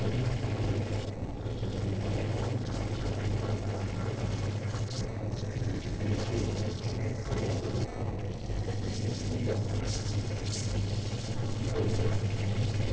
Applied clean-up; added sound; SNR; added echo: neural separator model SepFormer DNS4.